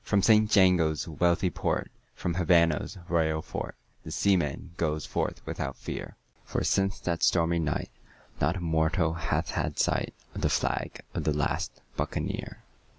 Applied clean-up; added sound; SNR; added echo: none; none; none; none.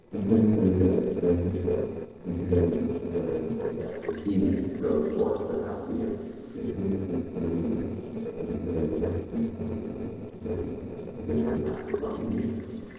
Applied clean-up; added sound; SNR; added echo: neural separator model SepFormer DNS4.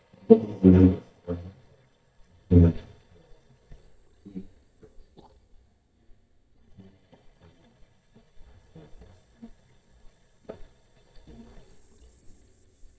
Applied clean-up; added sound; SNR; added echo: neural mask model DeepFilterNet 3.